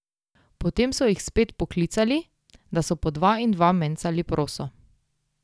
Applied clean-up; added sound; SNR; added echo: none; none; none; none.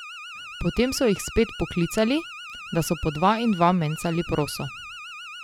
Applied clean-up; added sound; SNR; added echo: none; Alarm; 14 dB; none.